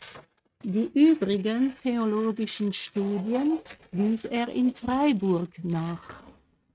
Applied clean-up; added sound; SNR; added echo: neural mask model RNNoise.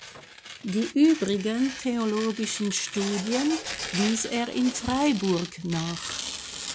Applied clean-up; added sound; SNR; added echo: none; Printer + Tearing; 10 dB; none.